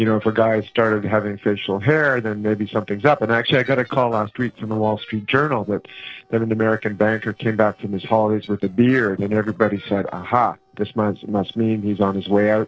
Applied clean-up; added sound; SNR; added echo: neural separator model SepFormer DNS4.